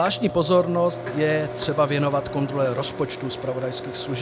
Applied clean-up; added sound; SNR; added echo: none; Microwave oven; 9 dB; none.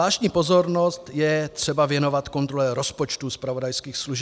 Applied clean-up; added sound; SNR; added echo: none; none; none; none.